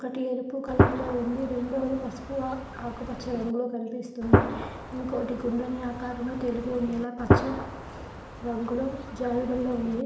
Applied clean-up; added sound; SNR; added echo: none; Gunshot, gunfire; -1 dB; reverberation time 0.8 s.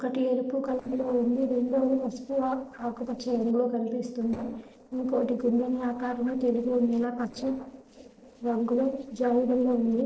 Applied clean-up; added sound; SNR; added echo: neural separator model SepFormer DNS4.